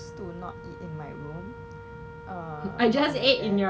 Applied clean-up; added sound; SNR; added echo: none; Wind instrument, woodwind instrument; 16 dB; none.